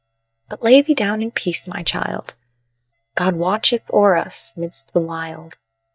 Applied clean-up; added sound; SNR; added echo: neural mask model DeepFilterNet 3.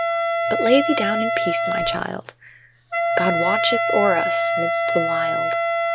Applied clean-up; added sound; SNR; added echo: none; Wind instrument, woodwind instrument; -3 dB; none.